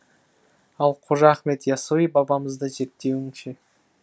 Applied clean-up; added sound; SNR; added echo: none; none; none; none.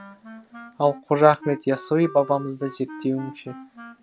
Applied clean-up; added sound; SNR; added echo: none; Wind instrument, woodwind instrument; 17 dB; none.